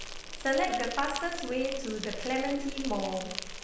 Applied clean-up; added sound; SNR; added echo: none; Insect; 7 dB; reverberation time 0.9 s.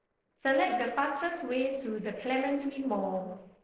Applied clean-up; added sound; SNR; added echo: neural separator model SepFormer DNS4.